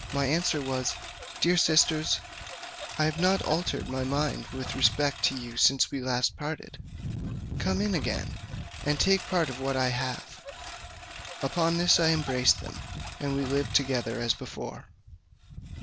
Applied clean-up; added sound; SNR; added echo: none; Engine; 9 dB; none.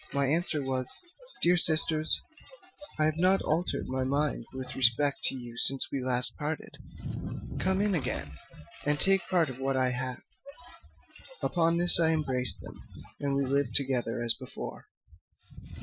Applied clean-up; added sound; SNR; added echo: classical method Wiener filter.